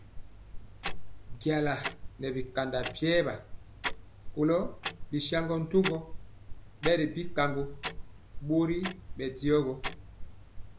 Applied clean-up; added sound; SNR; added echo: none; Clock; 6 dB; none.